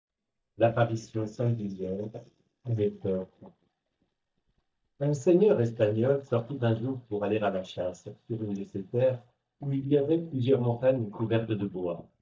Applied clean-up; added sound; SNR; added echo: neural mask model DeepFilterNet 3.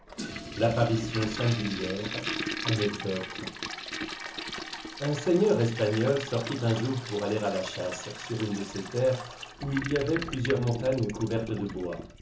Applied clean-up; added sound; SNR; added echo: none; Toilet flush; 8 dB; reverberation time 0.8 s.